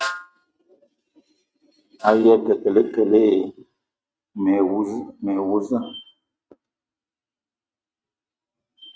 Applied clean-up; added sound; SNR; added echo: neural mask model RNNoise.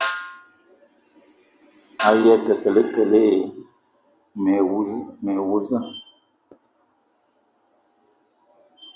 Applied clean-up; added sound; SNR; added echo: none; Snare drum; 10 dB; none.